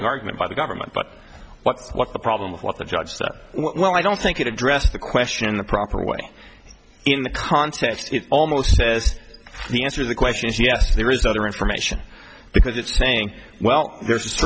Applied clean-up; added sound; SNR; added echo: none; none; none; none.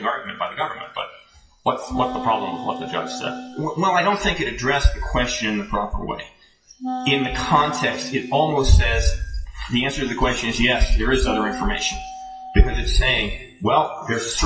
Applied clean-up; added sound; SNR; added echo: classical method WPE with log-MMSE.